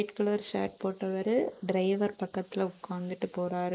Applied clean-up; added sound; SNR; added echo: neural mask model Resemble Enhance denoiser.